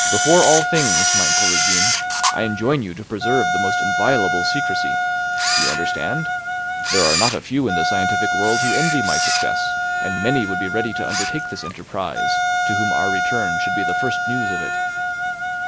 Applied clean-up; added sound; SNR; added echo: none; Camera + Wind instrument, woodwind instrument; -4 dB; none.